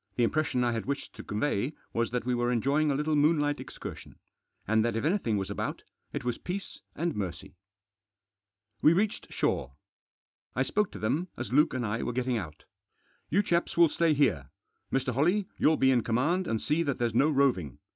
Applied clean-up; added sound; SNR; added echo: none; none; none; none.